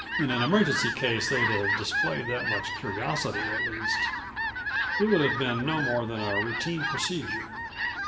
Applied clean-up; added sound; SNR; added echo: none; Fowl; 1 dB; reverberation time 0.6 s.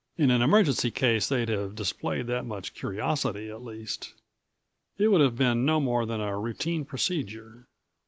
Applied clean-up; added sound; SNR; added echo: none; none; none; none.